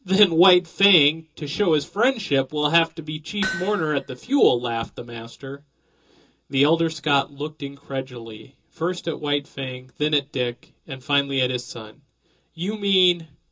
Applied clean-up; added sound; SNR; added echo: none; Hammer; 11 dB; reverberation time 0.2 s.